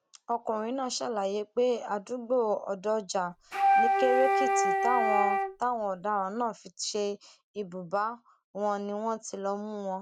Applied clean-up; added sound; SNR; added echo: none; Wind instrument, woodwind instrument; -4 dB; none.